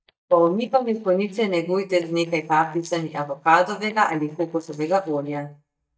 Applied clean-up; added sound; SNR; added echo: neural mask model DeepFilterNet 3.